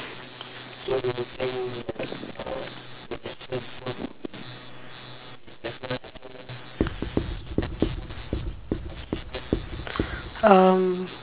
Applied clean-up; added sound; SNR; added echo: none; Writing; 2 dB; none.